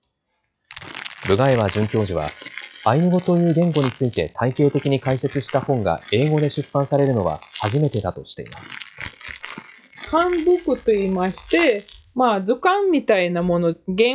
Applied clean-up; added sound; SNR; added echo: classical method log-MMSE.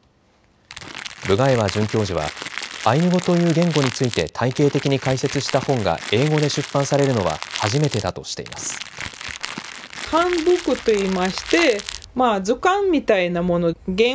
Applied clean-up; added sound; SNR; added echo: none; Crackle; 11 dB; none.